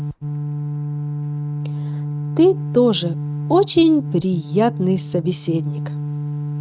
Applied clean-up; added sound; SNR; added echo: neural mask model RNNoise.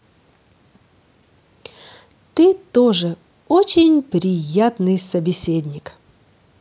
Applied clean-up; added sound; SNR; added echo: none; none; none; none.